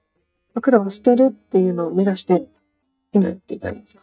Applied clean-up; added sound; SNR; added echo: neural mask model DeepFilterNet 3.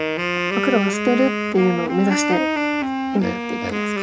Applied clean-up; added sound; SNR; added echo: none; Wind instrument, woodwind instrument; 1 dB; reverberation time 0.3 s.